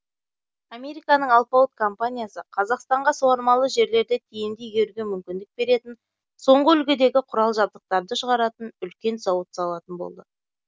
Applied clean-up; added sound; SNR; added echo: none; none; none; none.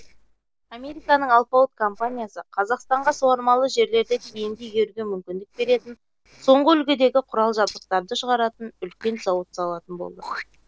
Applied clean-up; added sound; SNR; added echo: neural separator model SepFormer DNS4.